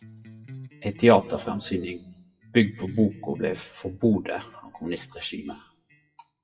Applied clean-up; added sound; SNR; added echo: classical method WPE with log-MMSE.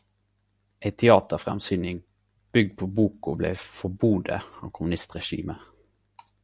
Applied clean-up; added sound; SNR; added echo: none; none; none; none.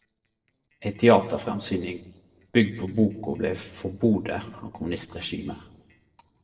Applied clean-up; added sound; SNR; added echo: neural separator model SepFormer DNS4.